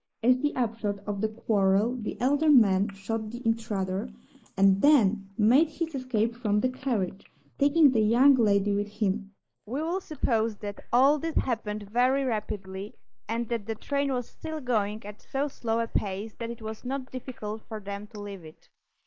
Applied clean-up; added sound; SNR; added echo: neural mask model Resemble Enhance denoiser.